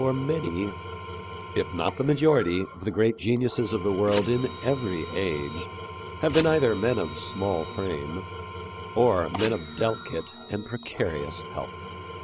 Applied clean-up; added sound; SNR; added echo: none; Printer + Engine / Tools; 10 dB; none.